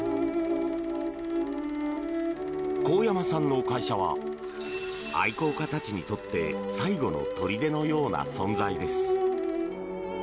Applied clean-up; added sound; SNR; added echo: none; none; none; none.